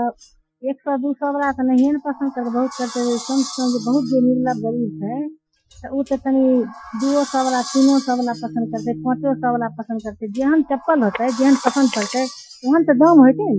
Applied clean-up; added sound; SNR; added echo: classical method Wiener filter.